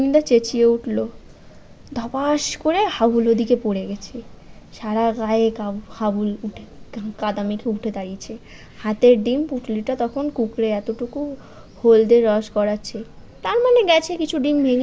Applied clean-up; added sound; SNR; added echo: none; none; none; none.